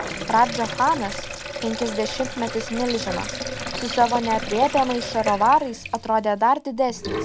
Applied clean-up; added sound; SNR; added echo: none; Sink (filling or washing); 8 dB; none.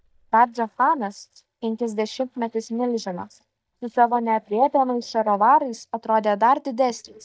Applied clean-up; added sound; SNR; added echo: neural mask model DeepFilterNet 3.